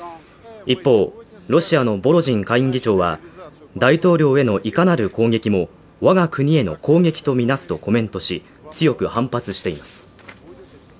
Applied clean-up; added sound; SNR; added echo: none; none; none; none.